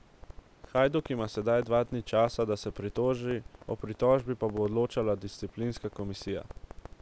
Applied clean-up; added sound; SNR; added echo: none; Crackle; 17 dB; none.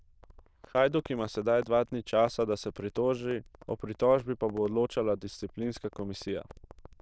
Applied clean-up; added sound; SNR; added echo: neural diffusion model UNIVERSE++.